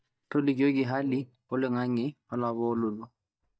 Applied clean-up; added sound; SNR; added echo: neural mask model DeepFilterNet 3.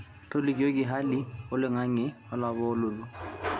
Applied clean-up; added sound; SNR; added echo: none; none; none; none.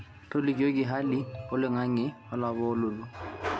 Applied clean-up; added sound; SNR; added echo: none; Ringtone; 18 dB; none.